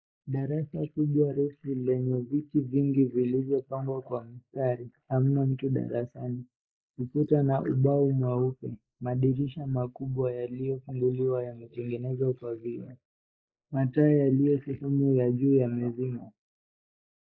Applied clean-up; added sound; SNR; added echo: neural mask model Resemble Enhance denoiser.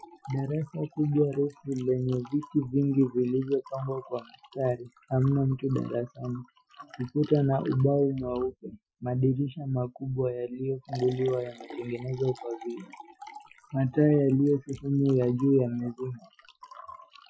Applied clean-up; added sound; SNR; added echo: classical method Wiener filter.